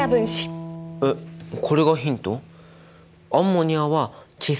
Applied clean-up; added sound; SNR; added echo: none; Bowed string instrument; 13 dB; none.